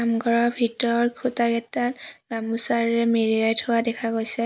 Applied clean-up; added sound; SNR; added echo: none; none; none; none.